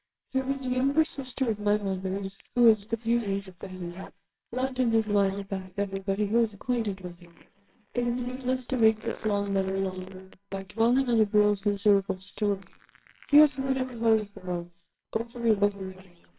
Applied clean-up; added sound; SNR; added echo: neural separator model SepFormer WHAMR!.